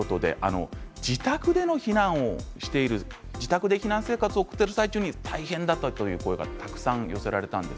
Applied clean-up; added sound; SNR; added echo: none; none; none; none.